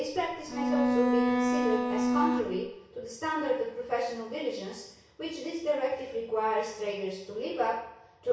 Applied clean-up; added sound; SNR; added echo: none; Bowed string instrument; -4 dB; reverberation time 0.6 s.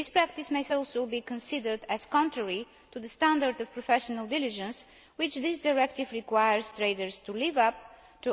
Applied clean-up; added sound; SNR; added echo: none; none; none; none.